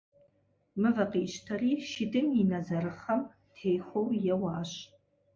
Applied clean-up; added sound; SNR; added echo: none; none; none; none.